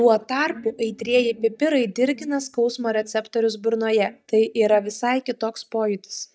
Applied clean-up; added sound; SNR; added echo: neural mask model DeepFilterNet 3.